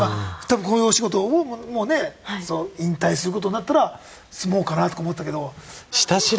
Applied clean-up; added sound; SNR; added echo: none; none; none; none.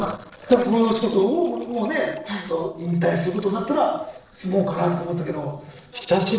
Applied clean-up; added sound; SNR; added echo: neural separator model SepFormer DNS4.